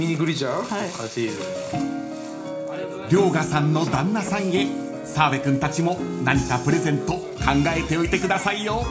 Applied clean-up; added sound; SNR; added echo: none; none; none; reverberation time 0.4 s.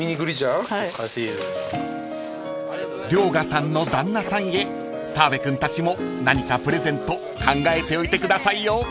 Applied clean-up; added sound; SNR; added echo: none; none; none; none.